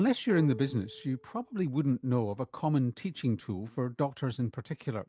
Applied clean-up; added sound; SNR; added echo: neural mask model RNNoise.